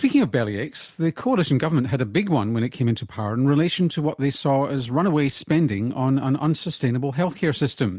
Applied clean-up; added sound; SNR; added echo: none; none; none; none.